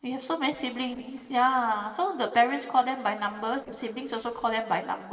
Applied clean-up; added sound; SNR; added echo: neural separator model SepFormer DNS4.